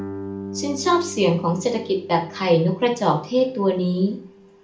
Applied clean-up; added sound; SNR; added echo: none; Guitar; 14 dB; reverberation time 0.4 s.